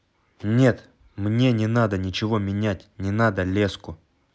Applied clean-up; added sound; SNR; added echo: none; none; none; none.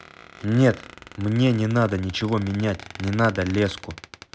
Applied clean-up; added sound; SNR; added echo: none; Squeak; 19 dB; none.